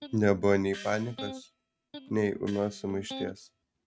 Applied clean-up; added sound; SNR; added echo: neural mask model RNNoise.